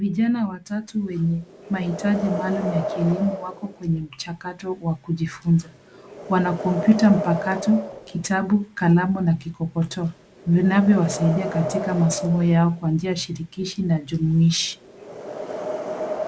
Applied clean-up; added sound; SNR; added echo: none; Wind; 11 dB; none.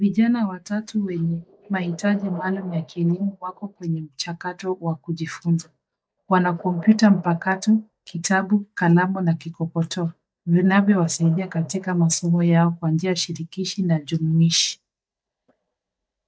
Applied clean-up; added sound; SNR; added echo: neural mask model DeepFilterNet 3.